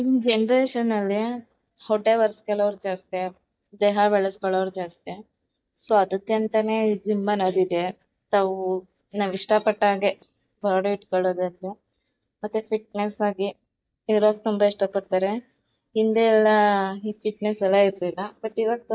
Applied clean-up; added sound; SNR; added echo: neural mask model DeepFilterNet 3.